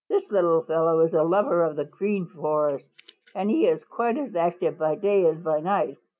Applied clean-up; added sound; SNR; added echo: none; none; none; none.